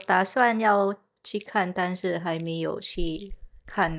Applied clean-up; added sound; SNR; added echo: neural mask model DeepFilterNet 3.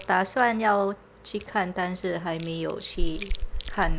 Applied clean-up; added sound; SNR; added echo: none; Chewing, mastication; 4 dB; none.